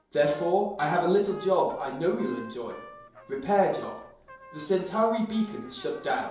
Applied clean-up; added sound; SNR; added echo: none; Trumpet; 20 dB; reverberation time 2.8 s.